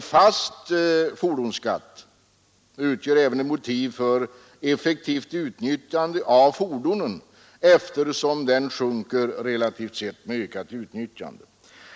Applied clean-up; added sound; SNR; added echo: none; none; none; none.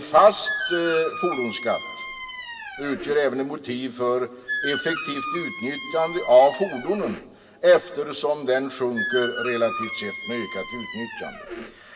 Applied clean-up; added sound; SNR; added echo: none; Squeak; 8 dB; reverberation time 1.6 s.